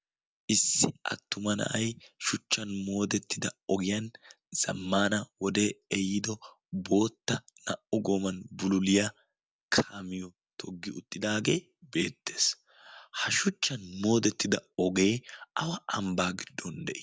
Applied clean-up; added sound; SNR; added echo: none; none; none; none.